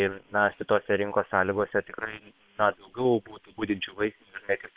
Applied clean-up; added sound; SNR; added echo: neural separator model SepFormer WHAM!.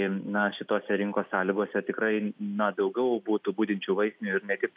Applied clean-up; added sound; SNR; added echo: none; none; none; none.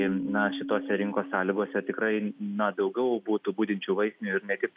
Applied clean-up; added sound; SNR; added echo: none; Keyboard (musical); 11 dB; none.